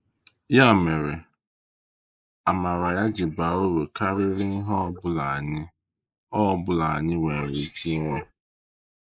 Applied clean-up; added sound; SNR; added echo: neural mask model Resemble Enhance denoiser.